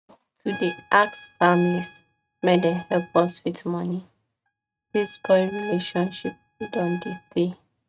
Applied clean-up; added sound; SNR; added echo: neural mask model RNNoise.